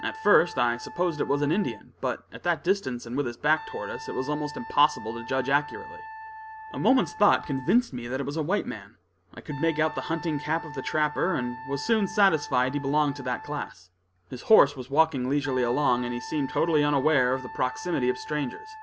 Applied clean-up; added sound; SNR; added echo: none; Wind instrument, woodwind instrument; 15 dB; none.